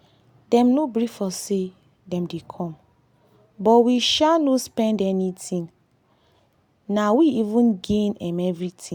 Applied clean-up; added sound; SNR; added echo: none; none; none; none.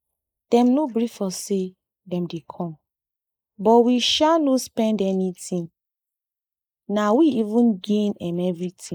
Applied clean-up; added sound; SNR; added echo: neural mask model Resemble Enhance denoiser.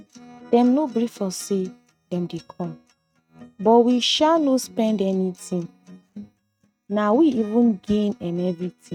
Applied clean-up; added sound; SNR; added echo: neural mask model RNNoise.